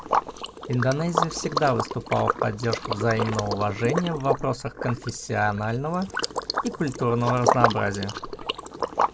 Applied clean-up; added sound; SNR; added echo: none; Liquid; 2 dB; none.